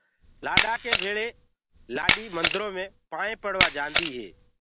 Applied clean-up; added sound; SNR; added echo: none; Camera; -3 dB; none.